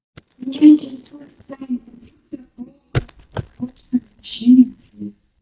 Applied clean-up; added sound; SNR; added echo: neural mask model DeepFilterNet 3.